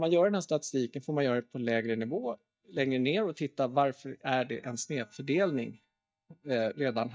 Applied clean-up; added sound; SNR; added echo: neural mask model DeepFilterNet 3.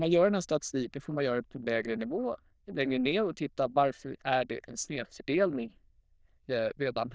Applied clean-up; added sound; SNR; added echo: neural diffusion model UNIVERSE++.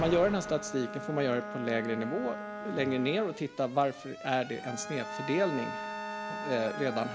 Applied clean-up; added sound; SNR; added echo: none; Alarm + Bowed string instrument; 8 dB; none.